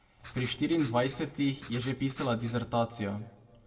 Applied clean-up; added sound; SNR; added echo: none; Writing; 13 dB; reverberation time 1.0 s.